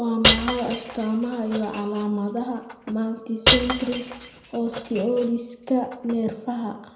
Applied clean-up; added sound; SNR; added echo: none; Shatter / Crushing; 1 dB; reverberation time 0.7 s.